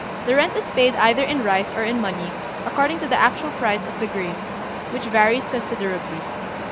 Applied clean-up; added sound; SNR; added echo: none; Wind; 7 dB; none.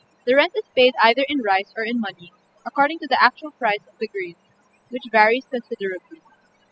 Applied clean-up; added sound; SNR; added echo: classical method spectral subtraction.